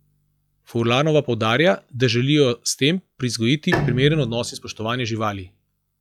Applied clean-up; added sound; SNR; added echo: classical method log-MMSE.